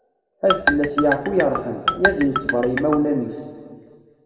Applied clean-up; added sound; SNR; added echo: none; Marimba, xylophone; 2 dB; reverberation time 1.6 s.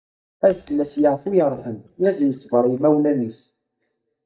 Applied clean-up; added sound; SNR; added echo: neural mask model DeepFilterNet 3.